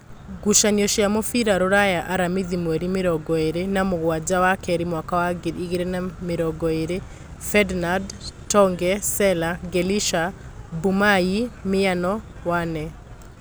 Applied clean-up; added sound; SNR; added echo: none; none; none; none.